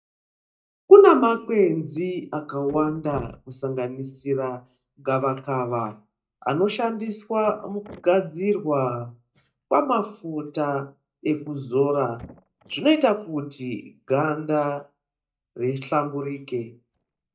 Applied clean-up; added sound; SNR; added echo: neural mask model DeepFilterNet 3.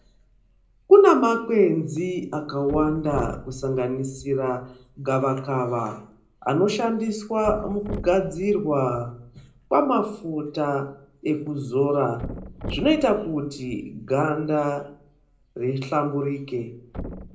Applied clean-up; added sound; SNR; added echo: none; Thump, thud; 16 dB; reverberation time 0.4 s.